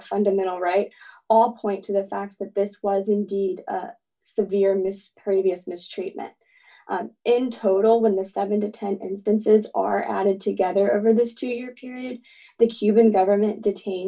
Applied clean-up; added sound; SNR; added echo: none; none; none; reverberation time 0.1 s.